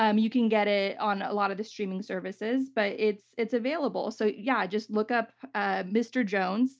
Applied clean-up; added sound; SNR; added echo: none; none; none; none.